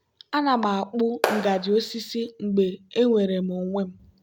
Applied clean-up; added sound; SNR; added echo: none; Clapping; 5 dB; none.